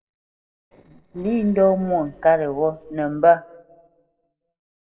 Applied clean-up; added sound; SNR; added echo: neural separator model SepFormer DNS4.